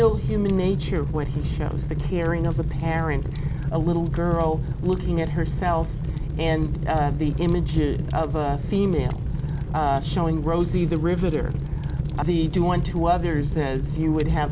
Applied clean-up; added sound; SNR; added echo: none; Fire; 1 dB; none.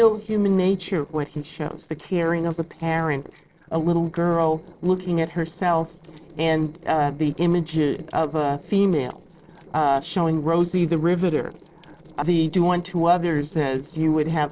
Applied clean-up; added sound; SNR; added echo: neural separator model SepFormer DNS4.